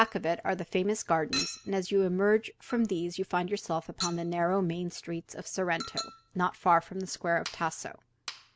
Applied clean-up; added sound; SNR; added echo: none; Chink, clink; 14 dB; none.